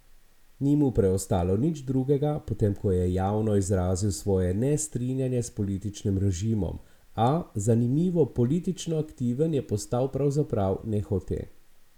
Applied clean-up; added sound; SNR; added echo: none; none; none; none.